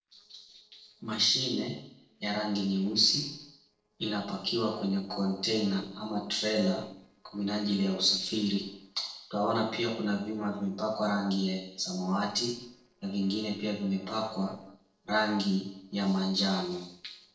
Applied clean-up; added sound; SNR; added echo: neural separator model SepFormer DNS4.